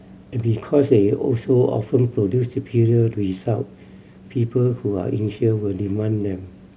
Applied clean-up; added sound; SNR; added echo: none; none; none; none.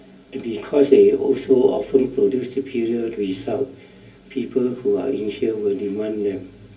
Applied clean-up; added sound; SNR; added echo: none; none; none; reverberation time 0.3 s.